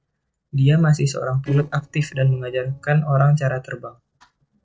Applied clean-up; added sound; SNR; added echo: neural separator model SepFormer DNS4.